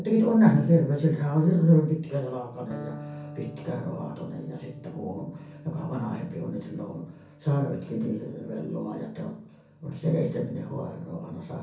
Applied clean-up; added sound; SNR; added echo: none; Electric guitar; 20 dB; reverberation time 0.6 s.